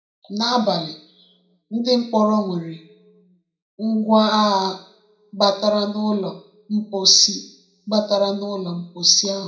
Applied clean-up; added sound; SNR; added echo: none; none; none; reverberation time 0.5 s.